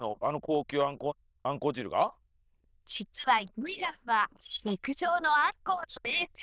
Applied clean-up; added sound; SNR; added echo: neural diffusion model UNIVERSE++.